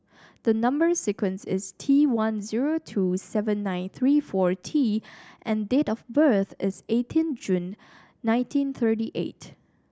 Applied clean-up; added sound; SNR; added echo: none; none; none; none.